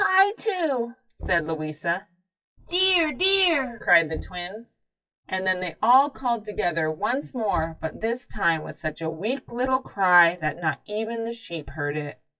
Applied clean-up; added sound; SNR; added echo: classical method WPE with log-MMSE.